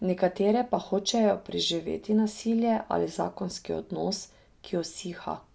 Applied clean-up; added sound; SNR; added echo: none; none; none; none.